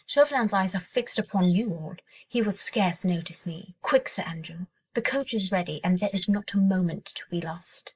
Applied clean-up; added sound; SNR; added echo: neural mask model Resemble Enhance denoiser.